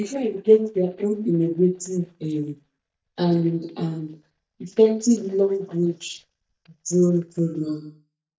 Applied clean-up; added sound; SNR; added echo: neural mask model DeepFilterNet 3.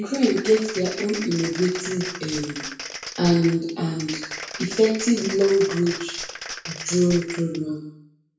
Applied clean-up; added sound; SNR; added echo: none; Applause; 11 dB; reverberation time 0.6 s.